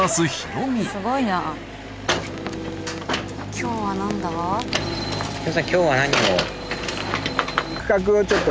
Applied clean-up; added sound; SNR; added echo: none; none; none; none.